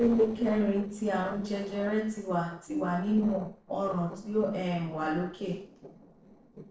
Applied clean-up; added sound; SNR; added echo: neural separator model SepFormer DNS4.